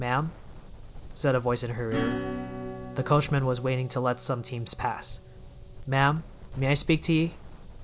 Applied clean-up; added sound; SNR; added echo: none; Acoustic guitar / Strum + Wind; 10 dB; none.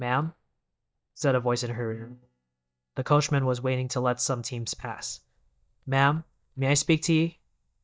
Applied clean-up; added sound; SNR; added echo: neural mask model DeepFilterNet 3.